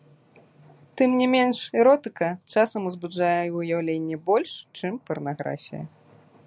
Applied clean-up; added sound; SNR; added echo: none; none; none; none.